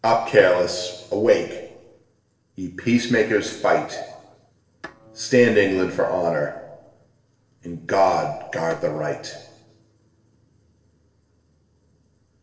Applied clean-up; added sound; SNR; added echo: neural separator model SepFormer DNS4.